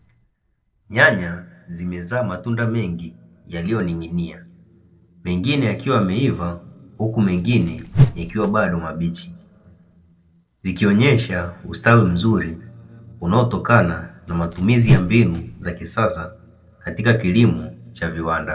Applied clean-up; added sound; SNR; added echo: neural separator model SepFormer DNS4.